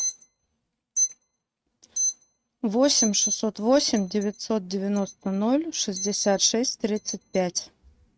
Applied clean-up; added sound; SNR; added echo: neural mask model RNNoise.